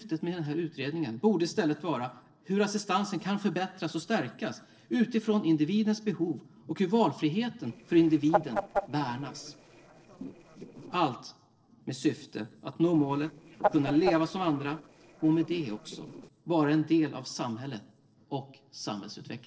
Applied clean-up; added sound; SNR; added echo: neural separator model SepFormer DNS4.